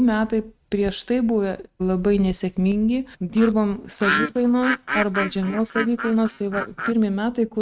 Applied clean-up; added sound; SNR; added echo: neural mask model RNNoise.